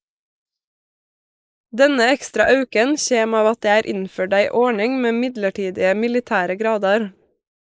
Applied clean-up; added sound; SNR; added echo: neural mask model Resemble Enhance denoiser.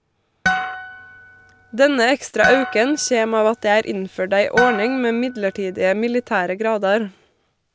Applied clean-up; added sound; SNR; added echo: none; Harp; 7 dB; none.